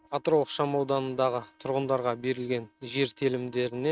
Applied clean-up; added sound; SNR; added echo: neural mask model RNNoise.